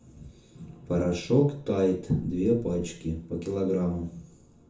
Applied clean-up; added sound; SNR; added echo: none; none; none; reverberation time 0.6 s.